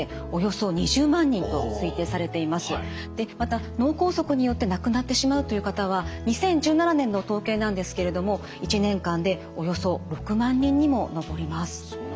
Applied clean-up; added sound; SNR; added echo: none; none; none; none.